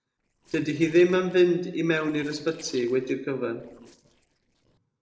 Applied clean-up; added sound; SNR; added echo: neural separator model SepFormer DNS4.